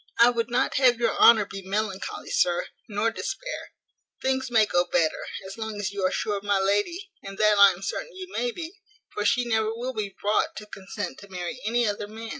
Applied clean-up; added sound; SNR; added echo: none; none; none; none.